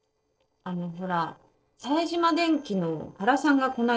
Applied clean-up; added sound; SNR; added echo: neural separator model SepFormer DNS4.